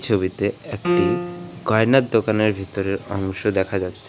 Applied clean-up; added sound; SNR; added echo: none; Piano; 3 dB; none.